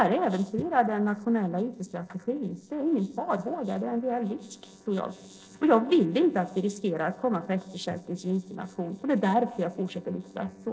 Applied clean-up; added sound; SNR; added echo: neural separator model SepFormer DNS4.